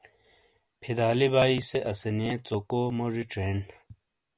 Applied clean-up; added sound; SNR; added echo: none; none; none; none.